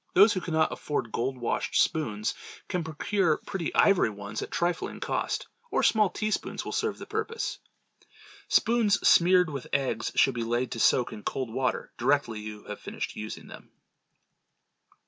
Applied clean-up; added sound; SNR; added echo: none; none; none; none.